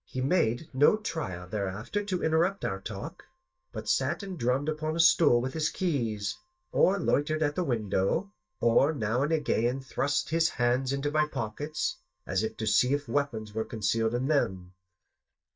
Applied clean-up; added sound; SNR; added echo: neural mask model DeepFilterNet 3.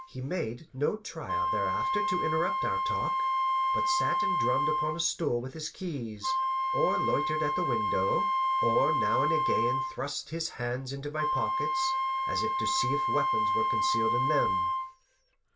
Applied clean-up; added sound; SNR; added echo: none; Wind instrument, woodwind instrument; -4 dB; reverberation time 0.2 s.